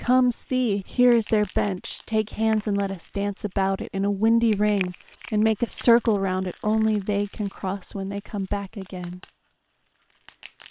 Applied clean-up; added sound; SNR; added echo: neural separator model SepFormer WHAM!.